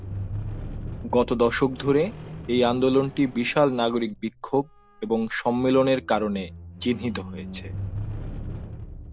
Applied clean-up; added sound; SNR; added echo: none; Squeak; 11 dB; none.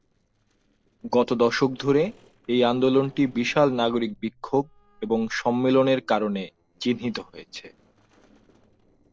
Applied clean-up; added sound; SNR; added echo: neural separator model SepFormer DNS4.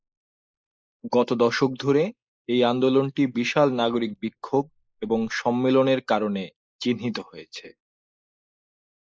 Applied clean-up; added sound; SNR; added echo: neural mask model Resemble Enhance denoiser.